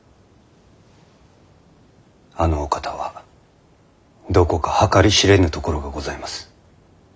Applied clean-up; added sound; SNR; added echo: none; none; none; none.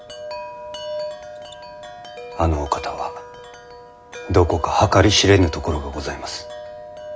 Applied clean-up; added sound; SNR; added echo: none; Wind chime; 13 dB; none.